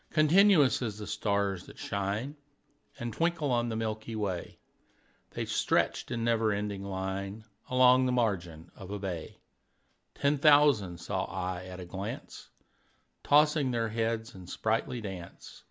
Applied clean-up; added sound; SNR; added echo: none; none; none; none.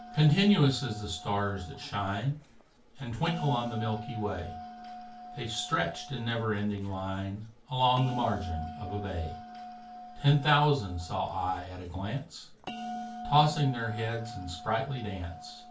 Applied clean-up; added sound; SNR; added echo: none; Bell; 13 dB; reverberation time 0.2 s.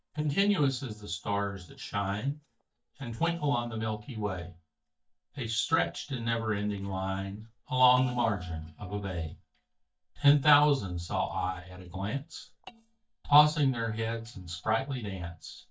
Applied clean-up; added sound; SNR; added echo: neural mask model DeepFilterNet 3.